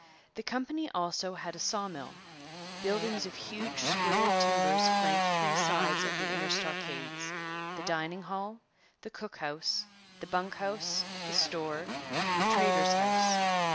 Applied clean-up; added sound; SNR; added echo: none; Motorcycle; -4 dB; none.